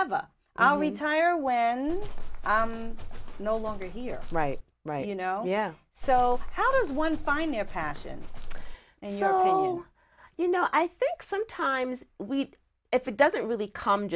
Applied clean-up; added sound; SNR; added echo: none; Livestock, farm animals, working animals; 3 dB; none.